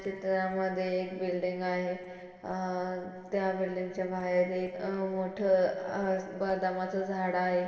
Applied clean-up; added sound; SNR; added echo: neural separator model SepFormer DNS4.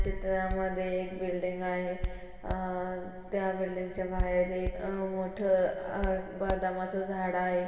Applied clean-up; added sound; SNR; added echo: none; Hands; 7 dB; reverberation time 2.3 s.